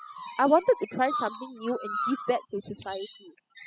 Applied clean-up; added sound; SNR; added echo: classical method spectral subtraction.